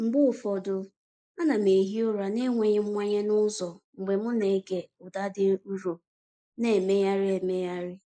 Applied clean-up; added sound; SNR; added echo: neural mask model Resemble Enhance denoiser.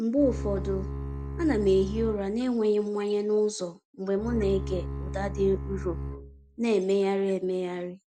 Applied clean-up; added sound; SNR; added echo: none; Bowed string instrument; 7 dB; none.